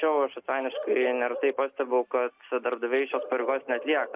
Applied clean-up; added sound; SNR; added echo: none; Bark / Livestock, farm animals, working animals; 13 dB; none.